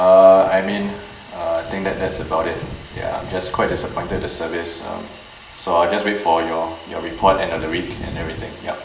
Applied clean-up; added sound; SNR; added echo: none; Thunder / Wind; 16 dB; reverberation time 0.9 s.